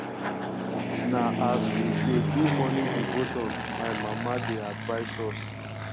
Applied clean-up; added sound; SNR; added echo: none; Fixed-wing aircraft, airplane; -2 dB; none.